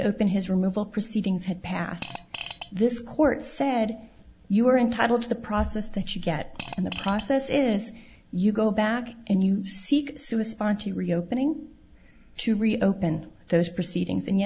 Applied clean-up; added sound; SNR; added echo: none; Fart; 13 dB; none.